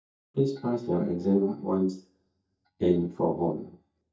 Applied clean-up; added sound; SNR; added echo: neural mask model DeepFilterNet 3.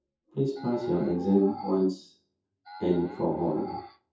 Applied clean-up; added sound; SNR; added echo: classical method WPE with log-MMSE.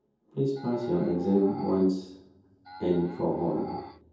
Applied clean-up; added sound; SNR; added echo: none; Animal; 15 dB; reverberation time 0.7 s.